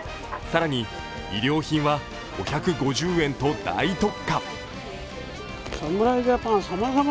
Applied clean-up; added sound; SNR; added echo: none; none; none; none.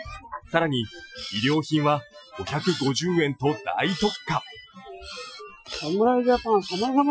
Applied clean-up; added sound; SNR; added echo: classical method Wiener filter.